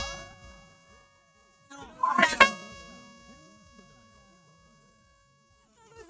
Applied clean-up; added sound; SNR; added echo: neural mask model RNNoise.